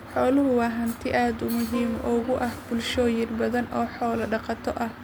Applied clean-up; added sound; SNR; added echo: none; Plucked string instrument; 16 dB; none.